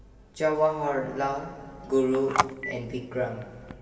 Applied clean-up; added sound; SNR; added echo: none; Telephone; 5 dB; reverberation time 2.3 s.